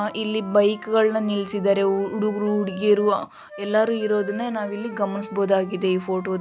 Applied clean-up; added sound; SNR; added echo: none; Wind instrument, woodwind instrument; 17 dB; none.